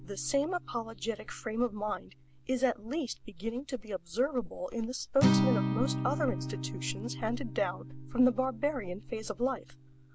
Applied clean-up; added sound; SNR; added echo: none; Acoustic guitar; 4 dB; none.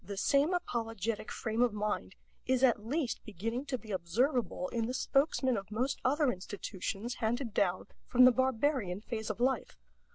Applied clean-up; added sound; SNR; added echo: none; none; none; none.